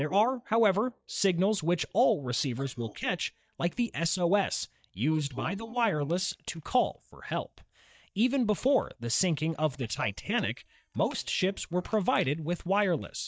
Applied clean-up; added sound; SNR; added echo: neural mask model DeepFilterNet 3.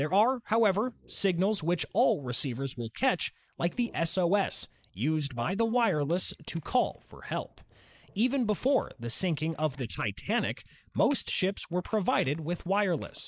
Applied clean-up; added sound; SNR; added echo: neural mask model Resemble Enhance denoiser.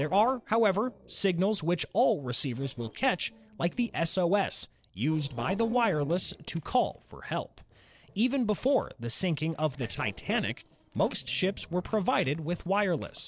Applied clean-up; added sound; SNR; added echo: neural separator model SepFormer DNS4.